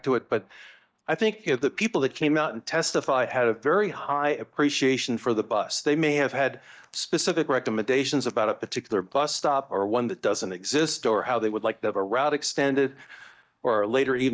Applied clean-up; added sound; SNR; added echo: neural mask model DeepFilterNet 3.